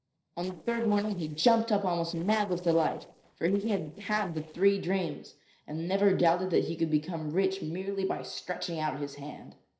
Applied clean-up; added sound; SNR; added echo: neural separator model SepFormer DNS4.